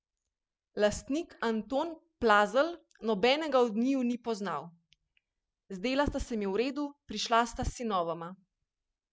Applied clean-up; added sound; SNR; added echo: none; none; none; none.